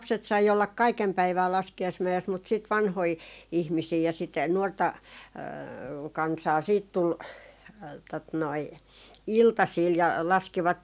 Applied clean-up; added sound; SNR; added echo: none; none; none; none.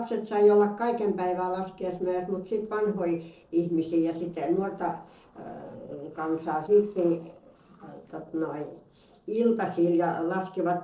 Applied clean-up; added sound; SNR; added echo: neural separator model SepFormer DNS4.